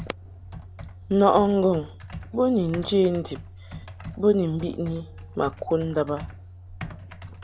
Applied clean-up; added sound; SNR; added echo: none; Computer keyboard; 14 dB; none.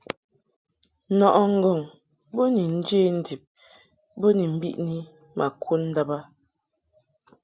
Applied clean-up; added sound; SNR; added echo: none; none; none; none.